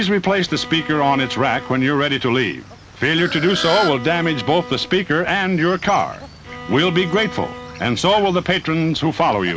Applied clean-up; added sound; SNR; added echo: none; Bowed string instrument + Fowl; 14 dB; none.